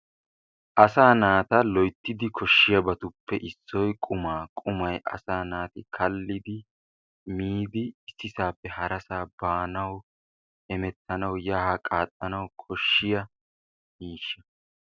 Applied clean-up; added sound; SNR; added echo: none; none; none; none.